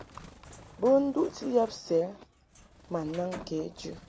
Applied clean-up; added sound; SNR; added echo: none; Bird; 19 dB; none.